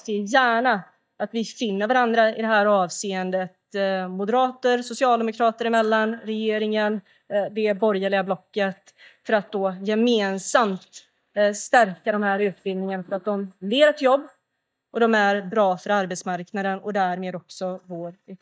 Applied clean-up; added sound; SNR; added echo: neural mask model DeepFilterNet 3.